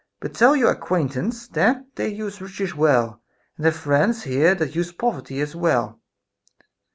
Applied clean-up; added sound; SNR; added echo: none; none; none; none.